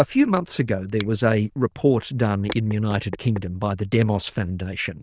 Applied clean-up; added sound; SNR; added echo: neural diffusion model UNIVERSE++.